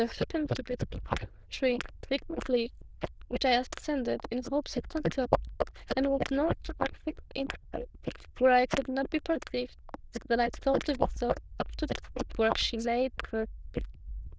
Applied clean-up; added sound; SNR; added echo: neural diffusion model UNIVERSE++.